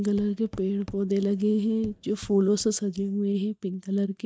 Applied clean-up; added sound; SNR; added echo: neural mask model DeepFilterNet 3.